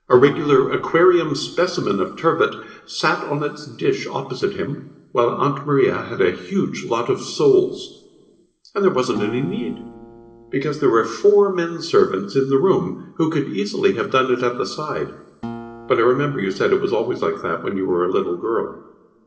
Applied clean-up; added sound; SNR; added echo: neural separator model SepFormer DNS4.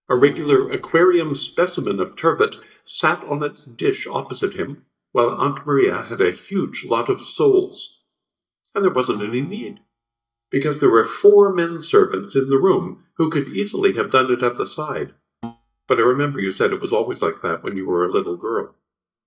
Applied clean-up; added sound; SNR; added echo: neural mask model DeepFilterNet 3.